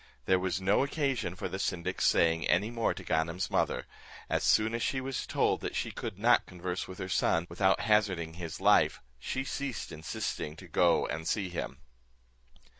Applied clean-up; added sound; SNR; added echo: none; none; none; none.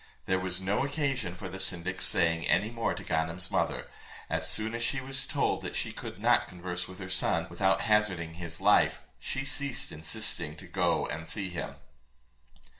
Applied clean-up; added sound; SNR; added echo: none; none; none; reverberation time 0.4 s.